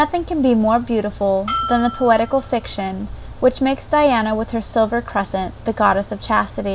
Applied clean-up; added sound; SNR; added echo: none; Bell; 10 dB; none.